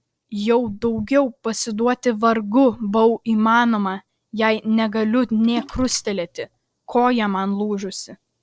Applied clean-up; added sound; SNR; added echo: neural separator model SepFormer DNS4.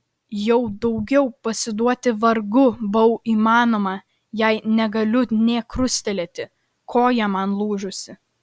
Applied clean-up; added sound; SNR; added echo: none; none; none; none.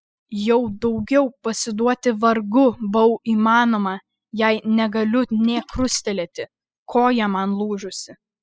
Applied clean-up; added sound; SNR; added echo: classical method spectral subtraction.